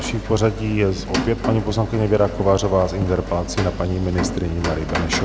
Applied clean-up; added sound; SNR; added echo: none; Rain; 7 dB; none.